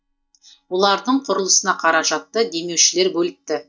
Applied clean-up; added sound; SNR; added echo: neural mask model DeepFilterNet 3.